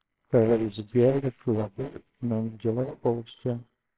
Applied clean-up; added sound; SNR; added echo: neural separator model SepFormer WHAMR!.